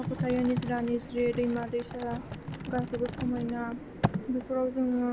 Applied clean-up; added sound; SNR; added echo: none; Typing; 6 dB; none.